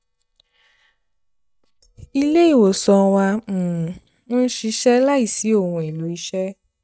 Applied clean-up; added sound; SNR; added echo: neural mask model DeepFilterNet 3.